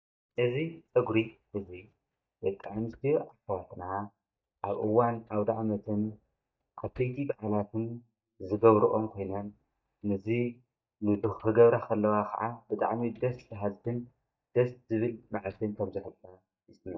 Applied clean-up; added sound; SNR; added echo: neural mask model DeepFilterNet 3.